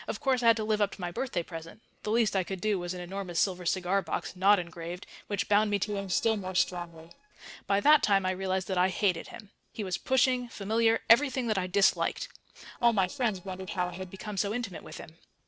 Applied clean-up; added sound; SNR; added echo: neural separator model SepFormer DNS4.